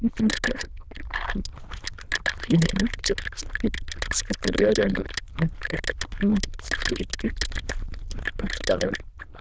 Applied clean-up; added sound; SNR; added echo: neural diffusion model UNIVERSE++.